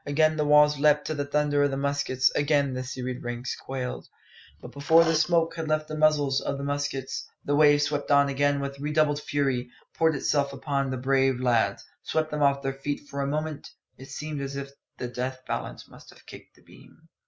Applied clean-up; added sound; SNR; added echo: none; none; none; none.